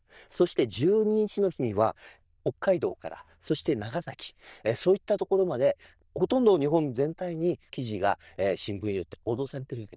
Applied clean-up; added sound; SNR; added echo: neural diffusion model UNIVERSE++.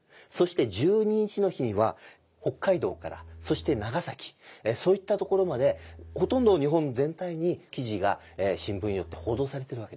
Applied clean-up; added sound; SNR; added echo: none; Bowed string instrument; 19 dB; none.